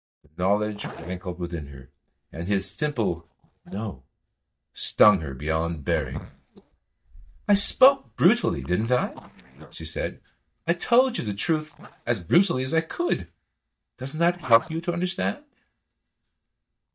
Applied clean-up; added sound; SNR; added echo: neural mask model DeepFilterNet 3.